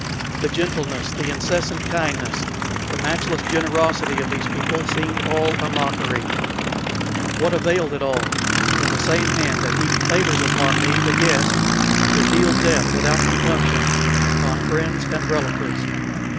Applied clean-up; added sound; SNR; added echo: none; Aircraft; -4 dB; none.